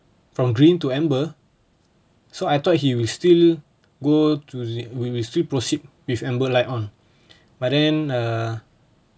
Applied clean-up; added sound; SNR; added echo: none; none; none; none.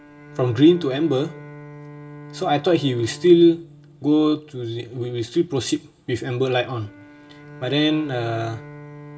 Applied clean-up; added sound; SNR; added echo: none; Bowed string instrument; 19 dB; reverberation time 0.2 s.